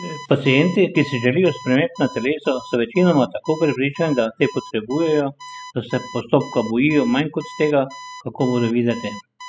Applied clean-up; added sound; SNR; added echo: classical method spectral subtraction.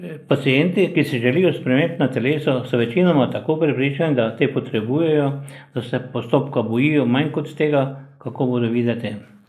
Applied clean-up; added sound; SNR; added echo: neural mask model Resemble Enhance denoiser.